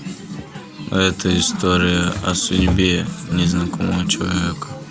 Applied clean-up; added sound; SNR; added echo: none; none; none; none.